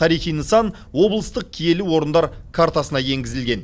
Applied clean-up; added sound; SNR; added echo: none; none; none; none.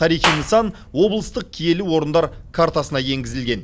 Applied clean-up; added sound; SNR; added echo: none; Clapping; 9 dB; none.